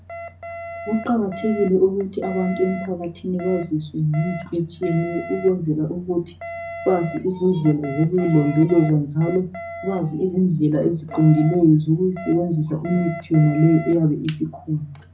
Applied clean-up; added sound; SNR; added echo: none; Alarm; 15 dB; reverberation time 0.4 s.